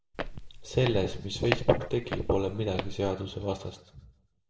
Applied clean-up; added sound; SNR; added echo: none; Walk, footsteps; 6 dB; reverberation time 0.6 s.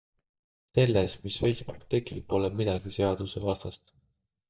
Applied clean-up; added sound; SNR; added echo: neural mask model DeepFilterNet 3.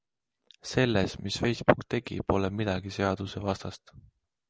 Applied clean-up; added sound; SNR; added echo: none; none; none; none.